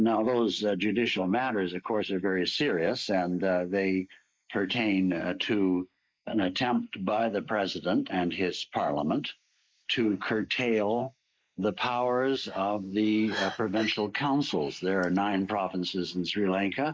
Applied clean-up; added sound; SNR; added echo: neural mask model Resemble Enhance denoiser.